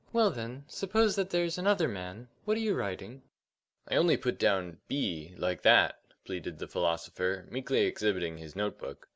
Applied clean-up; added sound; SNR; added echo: none; none; none; none.